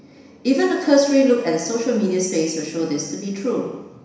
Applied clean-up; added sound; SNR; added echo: none; none; none; reverberation time 1.0 s.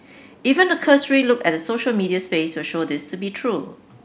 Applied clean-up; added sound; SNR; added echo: none; none; none; none.